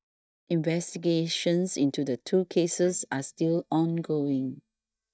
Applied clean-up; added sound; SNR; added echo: neural mask model DeepFilterNet 3.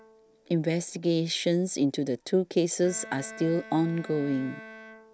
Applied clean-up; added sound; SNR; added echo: none; Bowed string instrument; 19 dB; none.